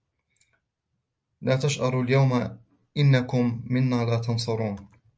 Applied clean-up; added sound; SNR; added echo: none; none; none; none.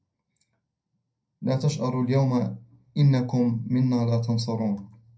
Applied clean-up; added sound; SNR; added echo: none; none; none; reverberation time 0.2 s.